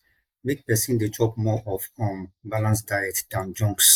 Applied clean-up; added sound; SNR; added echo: neural mask model Resemble Enhance denoiser.